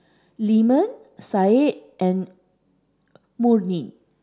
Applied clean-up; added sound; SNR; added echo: none; none; none; none.